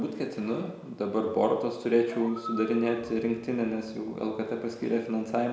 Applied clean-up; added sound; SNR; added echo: none; Animal; 15 dB; none.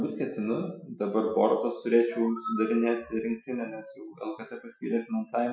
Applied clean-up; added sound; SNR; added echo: classical method Wiener filter.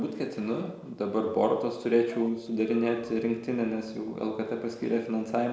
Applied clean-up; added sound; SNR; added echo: neural separator model SepFormer DNS4.